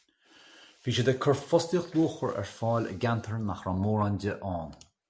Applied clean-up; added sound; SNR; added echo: none; none; none; none.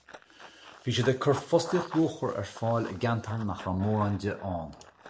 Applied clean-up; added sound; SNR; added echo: none; Run; 16 dB; none.